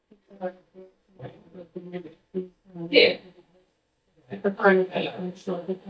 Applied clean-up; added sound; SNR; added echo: neural mask model DeepFilterNet 3.